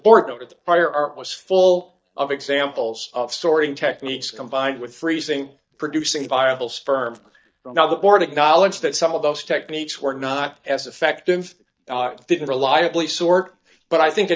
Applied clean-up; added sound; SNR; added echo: neural mask model DeepFilterNet 3.